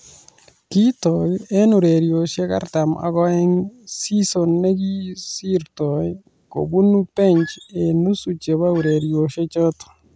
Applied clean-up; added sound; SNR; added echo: none; Squeak; 19 dB; none.